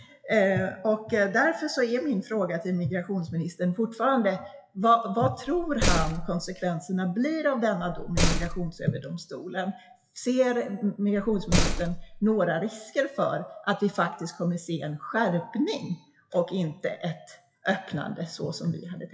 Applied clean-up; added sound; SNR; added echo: classical method WPE with log-MMSE.